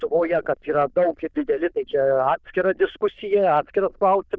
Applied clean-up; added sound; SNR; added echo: neural diffusion model UNIVERSE++.